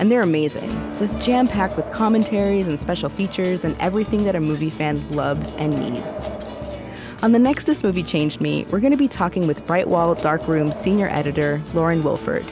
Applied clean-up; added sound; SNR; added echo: none; Acoustic guitar + Wind; 14 dB; none.